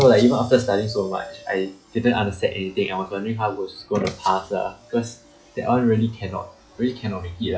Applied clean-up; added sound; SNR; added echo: classical method log-MMSE.